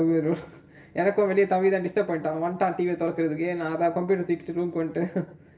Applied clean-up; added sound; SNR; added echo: none; none; none; reverberation time 0.6 s.